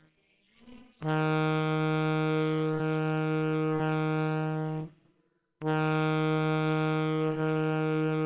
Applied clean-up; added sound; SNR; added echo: neural separator model SepFormer WHAMR!.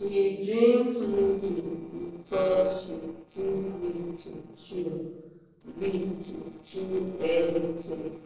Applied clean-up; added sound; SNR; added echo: neural separator model SepFormer DNS4.